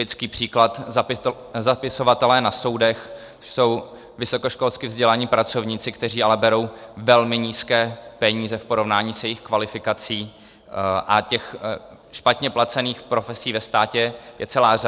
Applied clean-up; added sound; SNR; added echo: none; none; none; none.